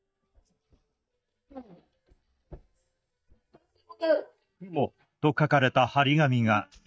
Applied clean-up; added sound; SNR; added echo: neural mask model DeepFilterNet 3.